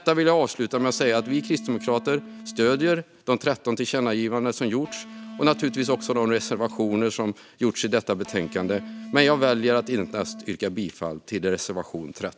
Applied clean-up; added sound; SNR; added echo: none; Electric guitar; 15 dB; none.